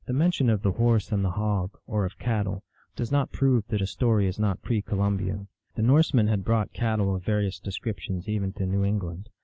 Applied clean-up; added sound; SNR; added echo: none; none; none; none.